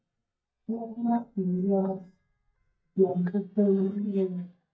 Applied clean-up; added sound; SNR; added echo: neural mask model DeepFilterNet 3.